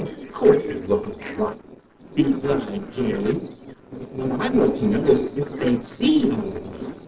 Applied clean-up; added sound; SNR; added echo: neural separator model SepFormer DNS4.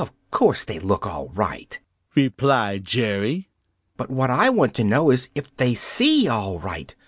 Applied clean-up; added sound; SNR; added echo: none; none; none; none.